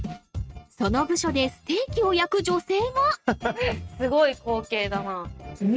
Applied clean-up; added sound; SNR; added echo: neural mask model RNNoise.